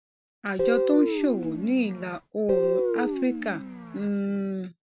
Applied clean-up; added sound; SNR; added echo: none; Guitar; 0 dB; none.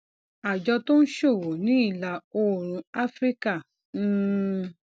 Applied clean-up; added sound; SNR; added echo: none; none; none; none.